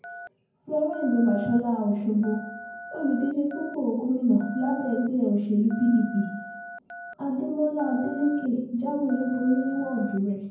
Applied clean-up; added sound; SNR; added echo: none; Telephone; 16 dB; reverberation time 0.9 s.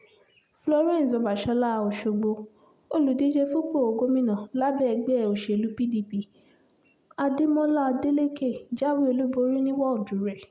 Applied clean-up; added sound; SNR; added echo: none; none; none; none.